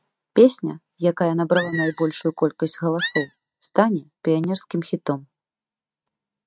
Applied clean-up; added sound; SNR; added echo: neural mask model RNNoise.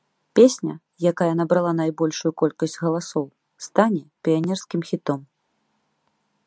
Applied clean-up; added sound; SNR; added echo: none; none; none; none.